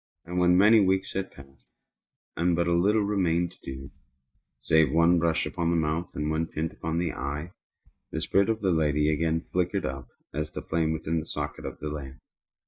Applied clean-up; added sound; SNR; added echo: neural mask model DeepFilterNet 3.